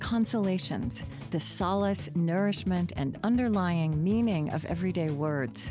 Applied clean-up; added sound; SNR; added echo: none; none; none; none.